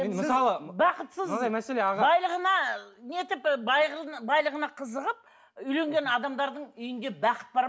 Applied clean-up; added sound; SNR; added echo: none; none; none; none.